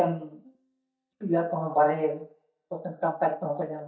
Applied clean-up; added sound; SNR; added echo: neural mask model DeepFilterNet 3.